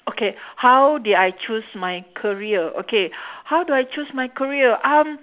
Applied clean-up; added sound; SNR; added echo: none; none; none; none.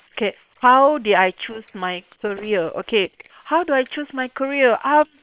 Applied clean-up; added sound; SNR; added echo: neural separator model SepFormer WHAM!.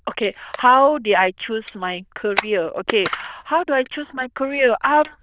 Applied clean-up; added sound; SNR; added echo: neural diffusion model UNIVERSE++.